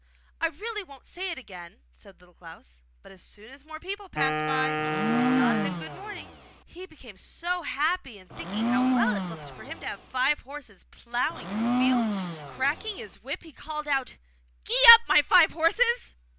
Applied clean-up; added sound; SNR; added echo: none; Domestic sounds, home sounds + Wind instrument, woodwind instrument; -1 dB; none.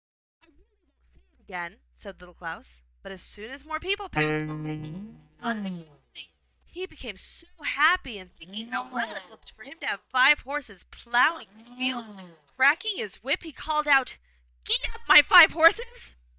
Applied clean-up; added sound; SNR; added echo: neural mask model DeepFilterNet 3.